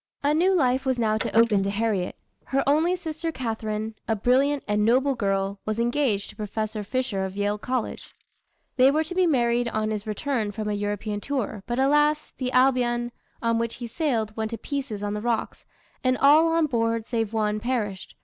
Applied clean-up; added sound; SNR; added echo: neural mask model Resemble Enhance denoiser.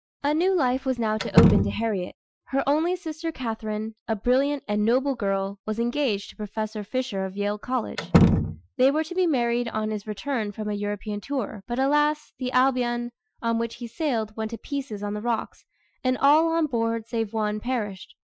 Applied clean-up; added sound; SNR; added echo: classical method Wiener filter.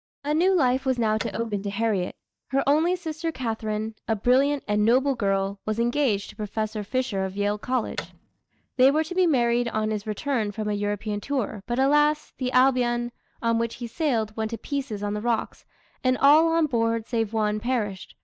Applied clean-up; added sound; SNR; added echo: neural mask model DeepFilterNet 3.